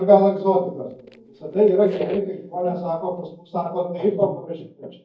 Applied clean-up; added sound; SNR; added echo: neural mask model DeepFilterNet 3.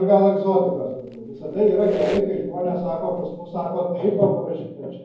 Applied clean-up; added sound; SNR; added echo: none; Squeak; 13 dB; reverberation time 0.9 s.